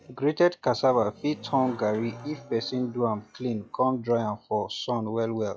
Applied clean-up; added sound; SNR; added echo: classical method log-MMSE.